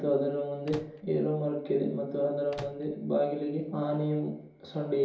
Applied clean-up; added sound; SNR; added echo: none; Microwave oven; 16 dB; reverberation time 2.8 s.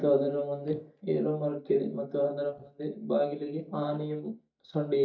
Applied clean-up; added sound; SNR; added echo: neural mask model DeepFilterNet 3.